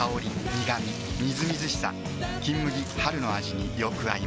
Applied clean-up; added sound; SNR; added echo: none; none; none; none.